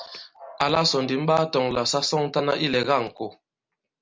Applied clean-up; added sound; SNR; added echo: none; none; none; none.